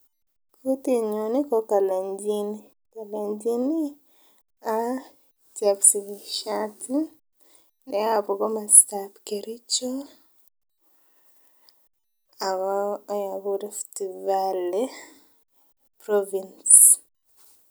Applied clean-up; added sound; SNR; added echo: none; none; none; none.